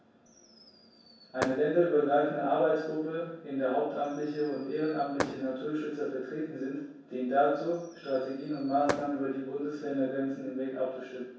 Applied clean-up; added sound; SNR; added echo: none; Fireworks; 11 dB; reverberation time 0.7 s.